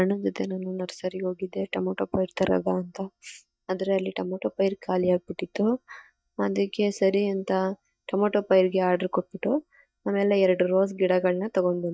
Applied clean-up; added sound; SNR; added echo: neural mask model DeepFilterNet 3.